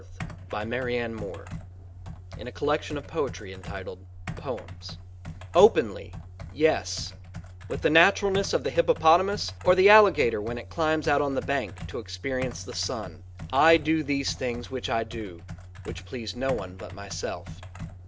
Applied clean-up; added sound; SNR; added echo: none; Computer keyboard; 13 dB; none.